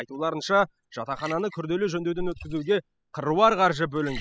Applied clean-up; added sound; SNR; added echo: classical method spectral subtraction.